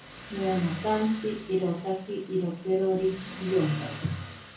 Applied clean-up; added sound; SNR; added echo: none; Motor vehicle (road); 14 dB; reverberation time 0.6 s.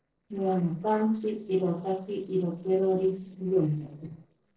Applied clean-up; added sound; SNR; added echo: neural separator model SepFormer DNS4.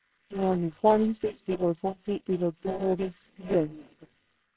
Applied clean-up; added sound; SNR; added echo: neural separator model SepFormer WHAMR!.